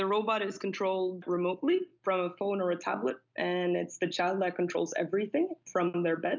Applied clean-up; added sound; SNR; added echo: none; none; none; none.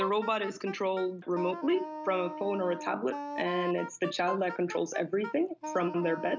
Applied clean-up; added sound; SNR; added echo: none; Wind instrument, woodwind instrument; 9 dB; none.